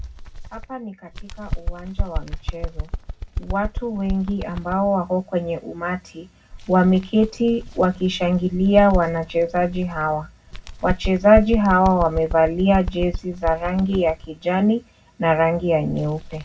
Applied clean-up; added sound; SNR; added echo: none; Bird; 9 dB; reverberation time 0.4 s.